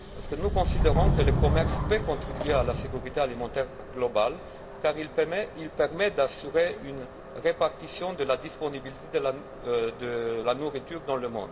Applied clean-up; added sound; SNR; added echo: none; Subway, metro, underground; 2 dB; reverberation time 1.6 s.